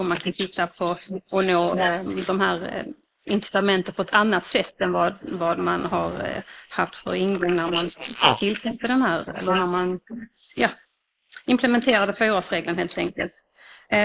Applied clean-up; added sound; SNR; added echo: neural mask model Resemble Enhance denoiser.